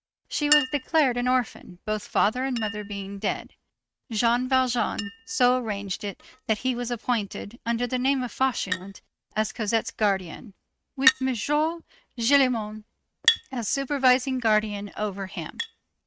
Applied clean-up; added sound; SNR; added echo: neural mask model RNNoise.